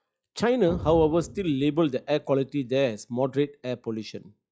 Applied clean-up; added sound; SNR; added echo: classical method log-MMSE.